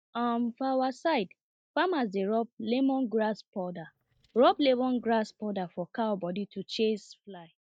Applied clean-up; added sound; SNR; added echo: neural mask model DeepFilterNet 3.